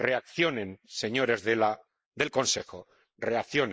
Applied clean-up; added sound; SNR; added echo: neural mask model Resemble Enhance denoiser.